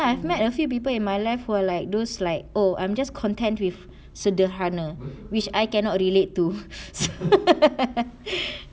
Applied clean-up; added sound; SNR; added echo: none; none; none; none.